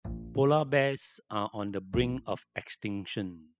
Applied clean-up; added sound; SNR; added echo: classical method spectral subtraction.